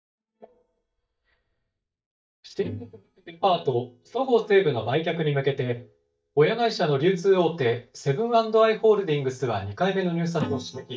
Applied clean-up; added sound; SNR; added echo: neural mask model DeepFilterNet 3.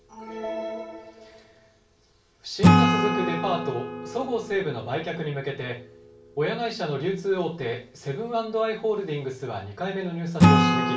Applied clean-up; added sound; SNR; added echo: none; Acoustic guitar / Strum; -3 dB; reverberation time 0.3 s.